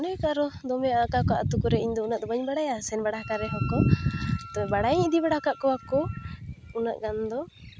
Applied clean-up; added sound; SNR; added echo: none; Wind instrument, woodwind instrument; 17 dB; none.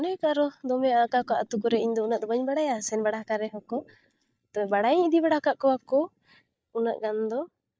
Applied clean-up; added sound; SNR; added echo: neural mask model DeepFilterNet 3.